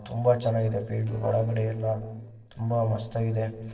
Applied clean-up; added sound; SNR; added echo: neural separator model SepFormer DNS4.